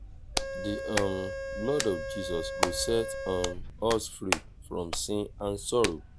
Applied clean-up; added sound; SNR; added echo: none; Organ + Hands; 3 dB; none.